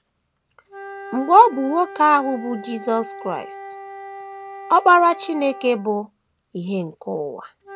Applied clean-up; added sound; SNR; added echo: none; Wind instrument, woodwind instrument; 17 dB; none.